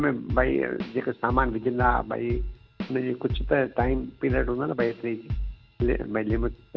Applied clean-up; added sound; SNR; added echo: none; Drum / Drum kit; 6 dB; none.